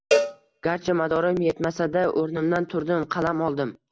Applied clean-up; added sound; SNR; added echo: none; Cowbell; 4 dB; none.